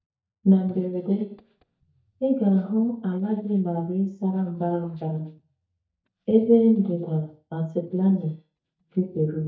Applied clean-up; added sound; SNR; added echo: neural mask model DeepFilterNet 3.